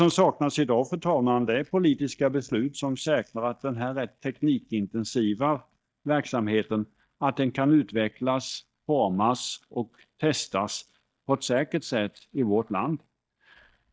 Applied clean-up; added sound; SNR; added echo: neural mask model DeepFilterNet 3.